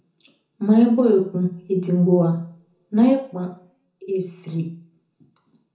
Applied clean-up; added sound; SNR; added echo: none; none; none; reverberation time 0.6 s.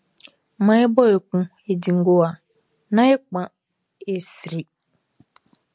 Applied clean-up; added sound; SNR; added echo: none; none; none; none.